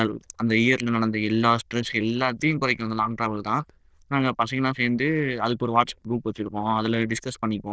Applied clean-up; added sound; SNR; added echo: neural diffusion model UNIVERSE++.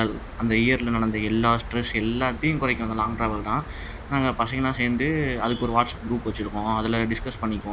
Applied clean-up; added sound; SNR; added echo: none; Cricket; 10 dB; none.